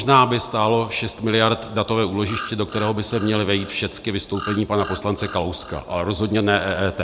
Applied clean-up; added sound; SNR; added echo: none; Bird vocalization, bird call, bird song; 14 dB; none.